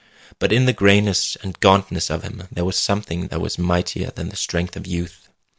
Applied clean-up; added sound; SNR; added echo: none; none; none; none.